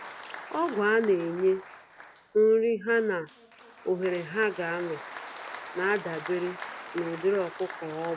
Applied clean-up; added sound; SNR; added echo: none; Applause; 14 dB; none.